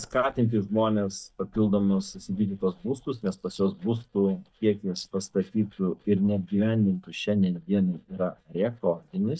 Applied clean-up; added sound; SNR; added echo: neural mask model DeepFilterNet 3.